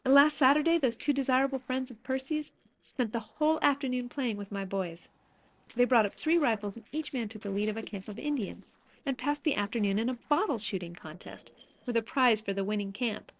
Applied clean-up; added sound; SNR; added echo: neural separator model SepFormer DNS4.